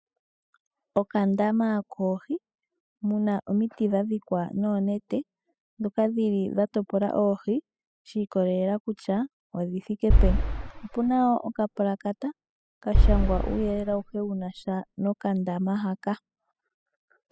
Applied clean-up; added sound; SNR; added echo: classical method spectral subtraction.